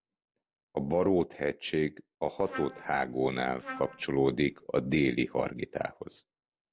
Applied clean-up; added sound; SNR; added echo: none; Trumpet; 14 dB; none.